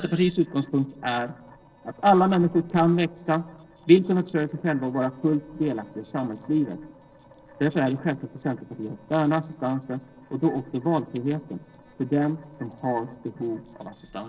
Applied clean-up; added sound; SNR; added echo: neural separator model SepFormer DNS4.